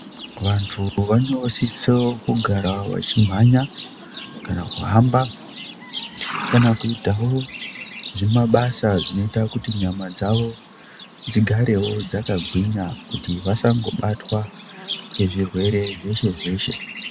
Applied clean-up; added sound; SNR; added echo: none; Livestock, farm animals, working animals; 13 dB; none.